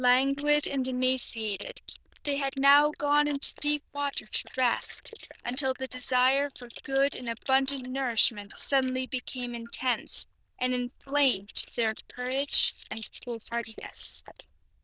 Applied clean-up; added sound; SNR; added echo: neural diffusion model UNIVERSE++.